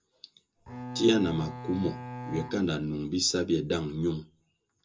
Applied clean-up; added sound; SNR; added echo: none; Bowed string instrument; 10 dB; reverberation time 0.2 s.